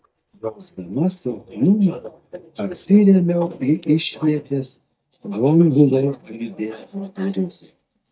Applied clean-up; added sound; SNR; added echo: neural mask model DeepFilterNet 3.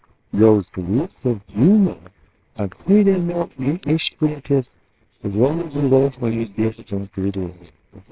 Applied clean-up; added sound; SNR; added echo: neural separator model SepFormer WHAMR!.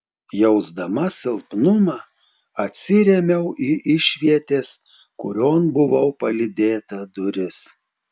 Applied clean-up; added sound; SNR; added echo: none; none; none; none.